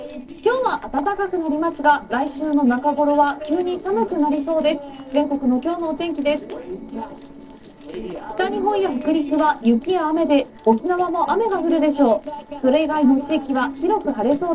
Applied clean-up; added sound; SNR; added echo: neural separator model SepFormer DNS4.